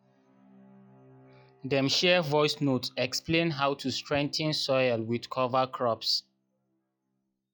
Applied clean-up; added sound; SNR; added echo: classical method log-MMSE.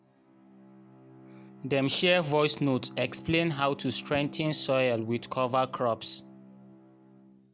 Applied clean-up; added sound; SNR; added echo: none; Bowed string instrument; 19 dB; none.